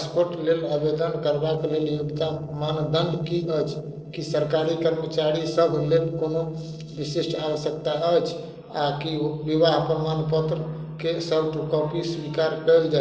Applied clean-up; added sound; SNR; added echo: neural separator model SepFormer DNS4.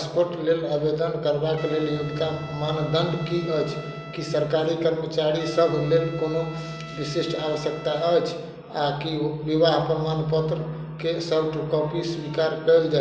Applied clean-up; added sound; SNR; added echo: none; Trumpet; 17 dB; none.